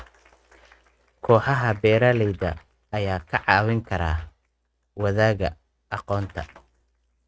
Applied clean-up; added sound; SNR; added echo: neural mask model RNNoise.